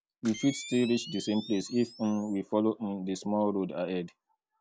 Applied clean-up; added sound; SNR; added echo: none; Camera; 16 dB; none.